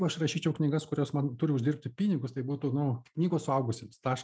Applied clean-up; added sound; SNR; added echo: none; none; none; none.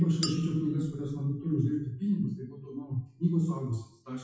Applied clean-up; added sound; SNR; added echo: classical method WPE with log-MMSE.